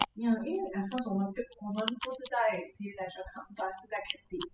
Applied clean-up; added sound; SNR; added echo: classical method spectral subtraction.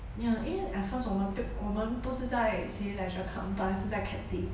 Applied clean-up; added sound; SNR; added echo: none; none; none; none.